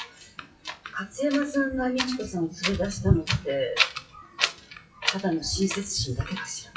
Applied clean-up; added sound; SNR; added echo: classical method WPE with log-MMSE.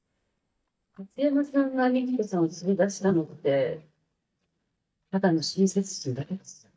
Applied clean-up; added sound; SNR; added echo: neural mask model DeepFilterNet 3.